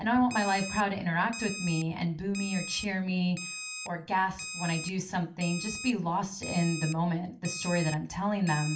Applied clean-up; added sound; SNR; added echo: none; Alarm; 11 dB; reverberation time 0.3 s.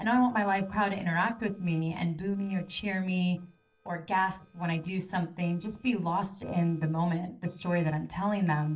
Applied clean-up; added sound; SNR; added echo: neural separator model SepFormer DNS4.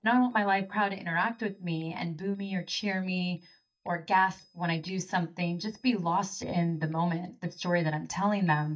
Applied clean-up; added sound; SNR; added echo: neural mask model DeepFilterNet 3.